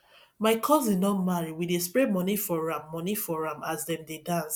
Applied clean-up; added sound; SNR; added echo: none; none; none; none.